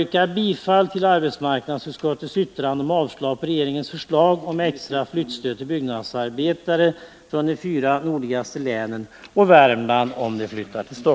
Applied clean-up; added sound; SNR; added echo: none; none; none; none.